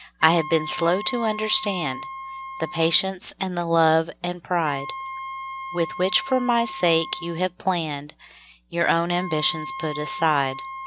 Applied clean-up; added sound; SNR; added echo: none; Wind instrument, woodwind instrument; 12 dB; none.